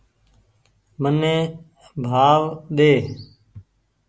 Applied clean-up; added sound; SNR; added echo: none; none; none; none.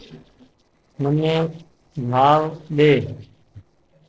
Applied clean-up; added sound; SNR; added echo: neural separator model SepFormer DNS4.